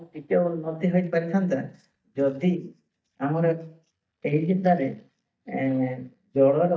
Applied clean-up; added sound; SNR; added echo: neural mask model DeepFilterNet 3.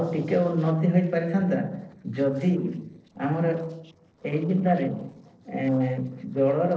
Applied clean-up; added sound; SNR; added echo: neural separator model SepFormer DNS4.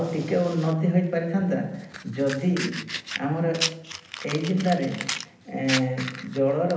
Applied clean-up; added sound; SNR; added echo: none; Fire; 10 dB; reverberation time 0.8 s.